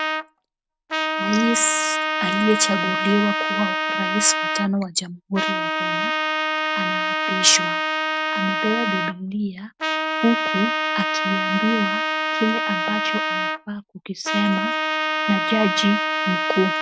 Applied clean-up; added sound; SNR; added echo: none; Trumpet; -1 dB; none.